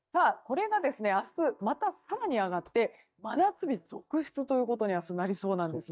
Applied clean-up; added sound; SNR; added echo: neural mask model DeepFilterNet 3.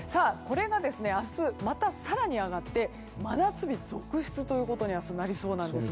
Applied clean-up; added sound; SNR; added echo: none; none; none; none.